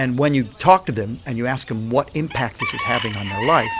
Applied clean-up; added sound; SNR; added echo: none; Bird / Chicken, rooster; 10 dB; none.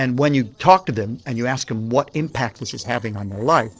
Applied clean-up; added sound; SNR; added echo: neural separator model SepFormer DNS4.